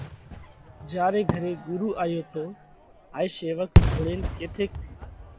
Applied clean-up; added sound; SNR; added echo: none; Fireworks; -3 dB; none.